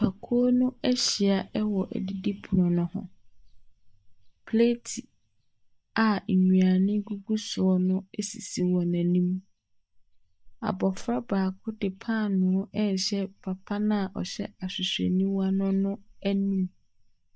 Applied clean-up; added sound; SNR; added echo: neural mask model DeepFilterNet 3.